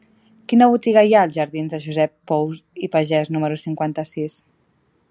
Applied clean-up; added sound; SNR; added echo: none; none; none; none.